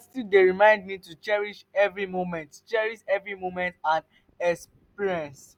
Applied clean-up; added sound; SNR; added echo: none; none; none; none.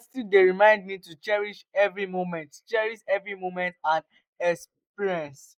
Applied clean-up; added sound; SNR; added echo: neural mask model Resemble Enhance denoiser.